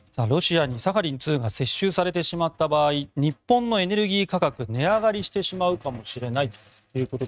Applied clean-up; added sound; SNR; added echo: neural mask model RNNoise.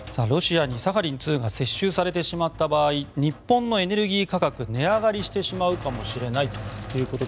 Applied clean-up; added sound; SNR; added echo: none; Sink (filling or washing); 15 dB; none.